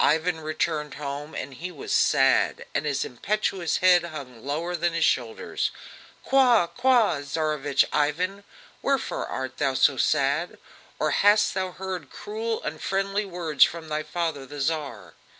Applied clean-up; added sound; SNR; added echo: none; none; none; none.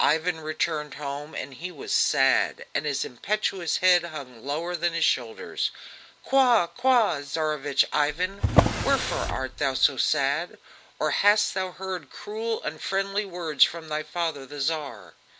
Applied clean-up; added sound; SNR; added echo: none; Drawer open or close; -1 dB; none.